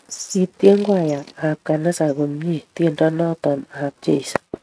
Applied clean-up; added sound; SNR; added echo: neural mask model RNNoise.